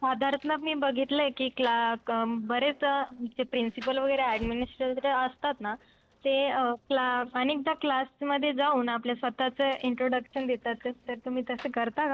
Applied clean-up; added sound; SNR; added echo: neural separator model SepFormer DNS4.